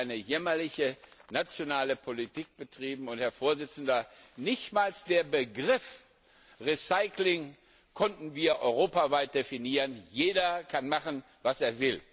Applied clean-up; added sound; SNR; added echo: none; none; none; none.